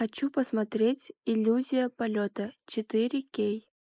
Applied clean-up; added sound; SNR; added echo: neural mask model Resemble Enhance denoiser.